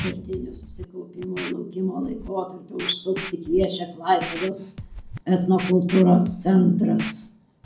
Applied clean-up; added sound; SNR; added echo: none; Scratching (performance technique); 15 dB; reverberation time 0.6 s.